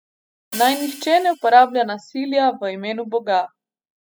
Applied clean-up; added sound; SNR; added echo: classical method spectral subtraction.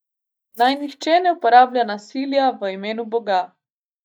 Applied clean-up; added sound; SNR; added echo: neural mask model DeepFilterNet 3.